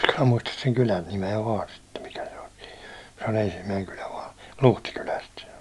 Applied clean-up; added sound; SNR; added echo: none; none; none; none.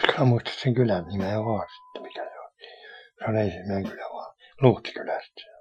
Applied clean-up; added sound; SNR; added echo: classical method Wiener filter.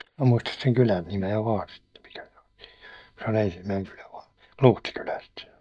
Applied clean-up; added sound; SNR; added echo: neural mask model DeepFilterNet 3.